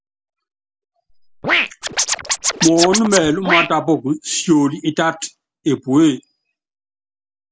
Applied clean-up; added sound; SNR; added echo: none; Scratching (performance technique); 1 dB; none.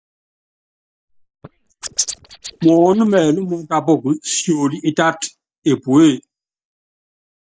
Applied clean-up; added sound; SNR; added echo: neural mask model DeepFilterNet 3.